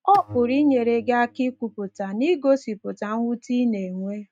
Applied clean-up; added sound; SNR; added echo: neural mask model RNNoise.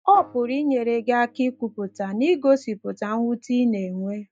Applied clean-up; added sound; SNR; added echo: neural mask model DeepFilterNet 3.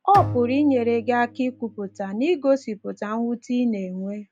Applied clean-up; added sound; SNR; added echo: none; Bowed string instrument; 13 dB; none.